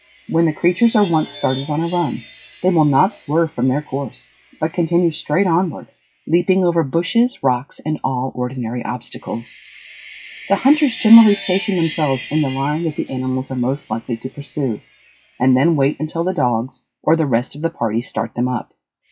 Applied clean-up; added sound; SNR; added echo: classical method log-MMSE.